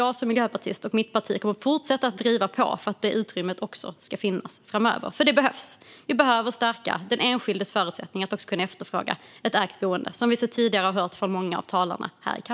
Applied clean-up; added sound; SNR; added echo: none; none; none; none.